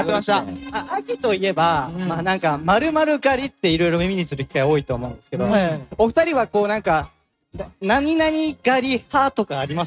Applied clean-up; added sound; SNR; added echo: neural mask model RNNoise.